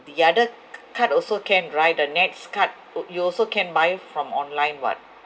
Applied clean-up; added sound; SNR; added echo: none; none; none; none.